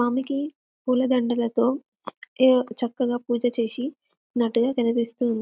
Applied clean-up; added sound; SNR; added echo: none; none; none; none.